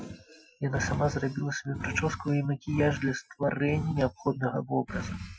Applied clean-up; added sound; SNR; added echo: classical method Wiener filter.